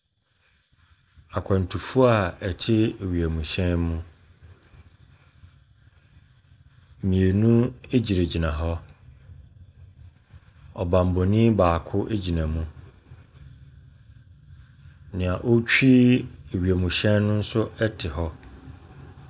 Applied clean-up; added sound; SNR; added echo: none; none; none; none.